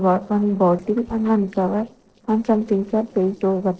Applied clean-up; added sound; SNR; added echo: neural separator model SepFormer DNS4.